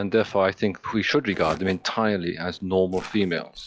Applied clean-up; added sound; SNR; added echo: classical method log-MMSE.